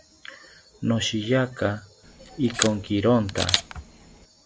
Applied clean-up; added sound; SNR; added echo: none; Camera; 5 dB; none.